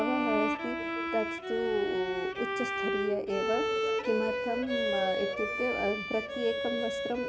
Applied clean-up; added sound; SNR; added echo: none; Bowed string instrument; -1 dB; none.